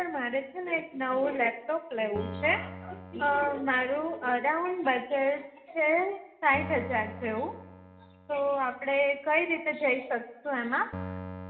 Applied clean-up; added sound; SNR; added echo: none; Keyboard (musical); 15 dB; reverberation time 0.8 s.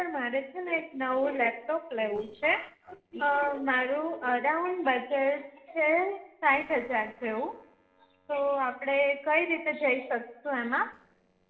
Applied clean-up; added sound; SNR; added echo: neural separator model SepFormer DNS4.